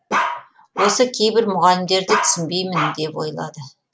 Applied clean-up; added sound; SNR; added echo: none; Bark; 3 dB; none.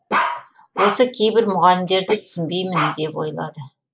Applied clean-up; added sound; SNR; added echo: neural mask model Resemble Enhance denoiser.